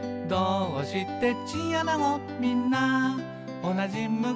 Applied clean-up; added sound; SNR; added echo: none; none; none; none.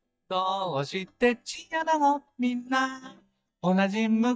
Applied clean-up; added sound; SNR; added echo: neural mask model DeepFilterNet 3.